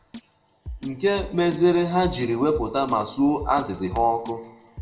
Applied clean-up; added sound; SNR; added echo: none; Drum kit; 16 dB; reverberation time 0.5 s.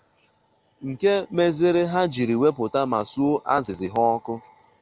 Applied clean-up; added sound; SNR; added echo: none; none; none; none.